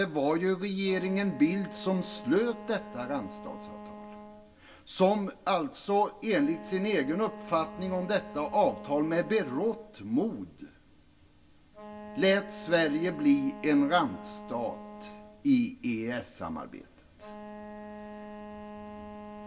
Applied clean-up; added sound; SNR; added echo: none; Wind instrument, woodwind instrument; 15 dB; reverberation time 0.1 s.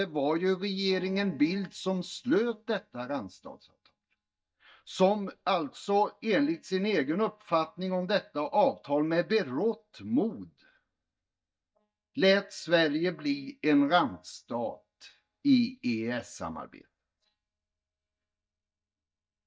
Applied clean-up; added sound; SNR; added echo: neural mask model DeepFilterNet 3.